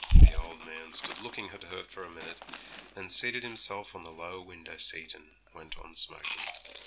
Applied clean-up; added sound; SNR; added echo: none; Chewing, mastication; 16 dB; none.